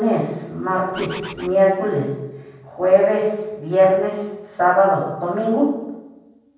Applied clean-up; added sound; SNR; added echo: none; Bird; 14 dB; reverberation time 1.2 s.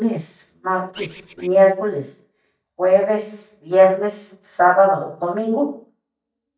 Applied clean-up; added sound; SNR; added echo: neural mask model DeepFilterNet 3.